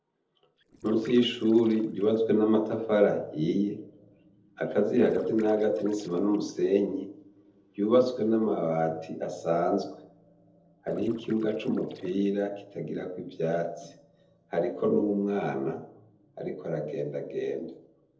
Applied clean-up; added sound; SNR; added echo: neural separator model SepFormer DNS4.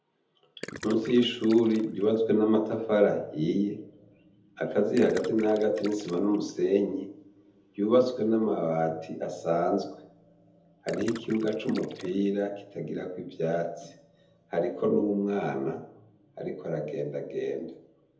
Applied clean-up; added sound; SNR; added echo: none; Gurgling; 17 dB; reverberation time 0.8 s.